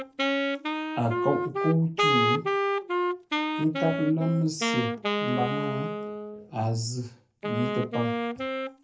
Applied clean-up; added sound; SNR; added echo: none; Wind instrument, woodwind instrument; -1 dB; reverberation time 0.3 s.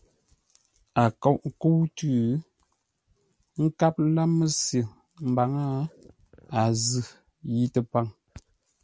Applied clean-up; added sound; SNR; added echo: none; none; none; none.